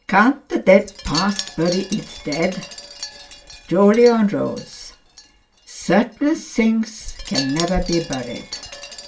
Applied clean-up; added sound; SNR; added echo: none; Wind chime; 14 dB; reverberation time 0.2 s.